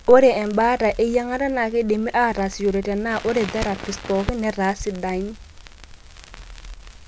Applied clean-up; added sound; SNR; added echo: none; Crackle; 15 dB; none.